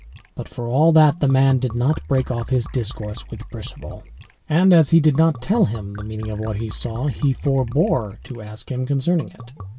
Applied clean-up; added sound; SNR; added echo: none; Liquid; 16 dB; none.